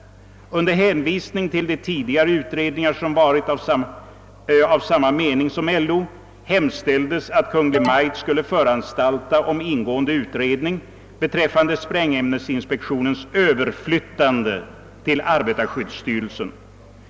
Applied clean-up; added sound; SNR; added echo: none; Alarm; 9 dB; none.